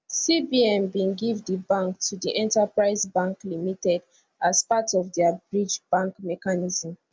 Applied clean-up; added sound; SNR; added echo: none; none; none; none.